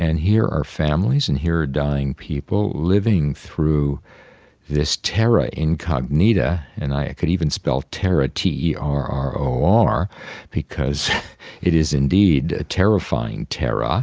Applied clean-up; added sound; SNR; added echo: none; none; none; none.